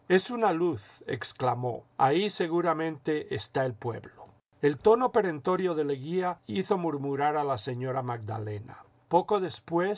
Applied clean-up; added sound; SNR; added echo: none; none; none; none.